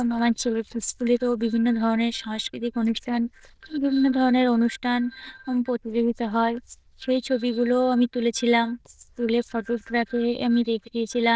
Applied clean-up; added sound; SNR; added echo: neural diffusion model UNIVERSE++.